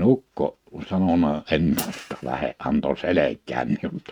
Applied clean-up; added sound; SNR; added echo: neural mask model RNNoise.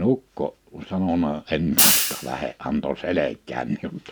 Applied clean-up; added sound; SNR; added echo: none; Hi-hat; -2 dB; none.